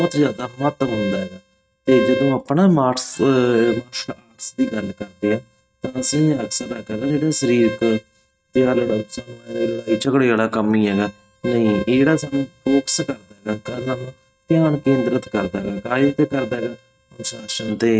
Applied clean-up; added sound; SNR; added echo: neural mask model RNNoise.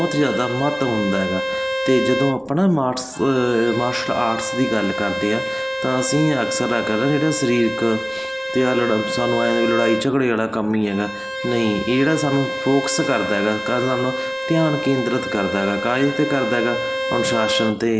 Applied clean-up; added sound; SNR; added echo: none; Bowed string instrument; 5 dB; none.